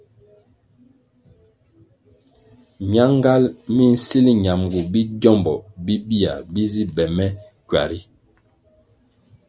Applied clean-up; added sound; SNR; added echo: none; none; none; none.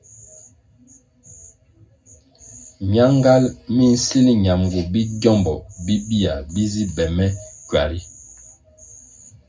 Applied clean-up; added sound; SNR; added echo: none; none; none; reverberation time 0.3 s.